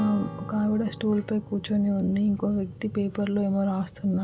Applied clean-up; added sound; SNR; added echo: none; Acoustic guitar / Strum; 17 dB; none.